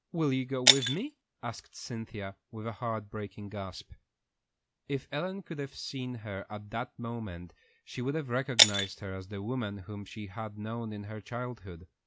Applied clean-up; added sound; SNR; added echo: none; Shatter; -3 dB; none.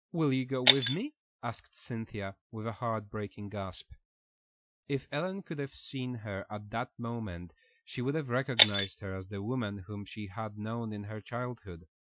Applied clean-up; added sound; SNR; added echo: classical method Wiener filter.